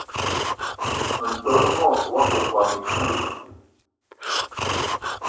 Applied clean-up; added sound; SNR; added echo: none; Breathing; 1 dB; reverberation time 0.7 s.